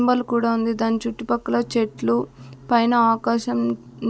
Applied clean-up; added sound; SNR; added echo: none; none; none; none.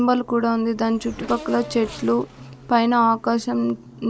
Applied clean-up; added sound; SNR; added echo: none; Race car, auto racing / Accelerating, revving, vroom; 19 dB; none.